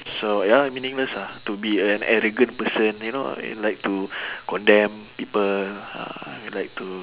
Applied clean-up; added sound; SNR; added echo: none; none; none; none.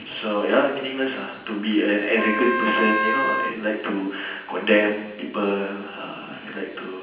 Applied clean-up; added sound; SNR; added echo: none; Wind instrument, woodwind instrument; 0 dB; reverberation time 0.9 s.